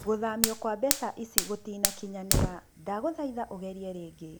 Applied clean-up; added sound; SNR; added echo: none; Fire; -1 dB; none.